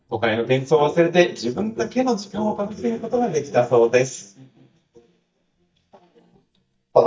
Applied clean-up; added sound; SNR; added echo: neural mask model DeepFilterNet 3.